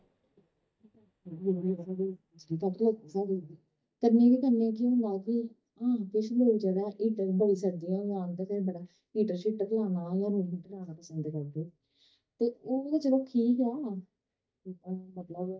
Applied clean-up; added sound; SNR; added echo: neural mask model DeepFilterNet 3.